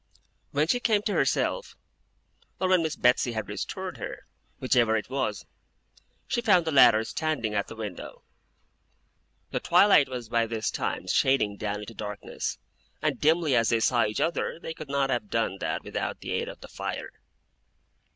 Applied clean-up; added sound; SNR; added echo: none; none; none; none.